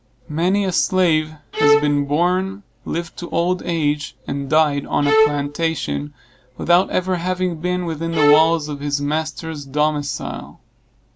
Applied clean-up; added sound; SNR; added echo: none; Bowed string instrument; -1 dB; none.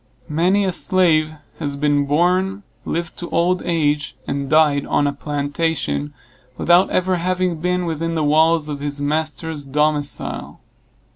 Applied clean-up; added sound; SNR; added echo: none; none; none; none.